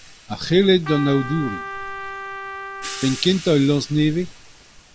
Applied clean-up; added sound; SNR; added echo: none; Trumpet + Hi-hat; 12 dB; none.